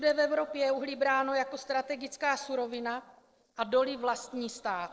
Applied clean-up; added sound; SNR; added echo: neural separator model SepFormer DNS4.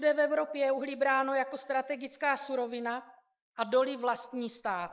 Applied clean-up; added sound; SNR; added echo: neural mask model Resemble Enhance denoiser.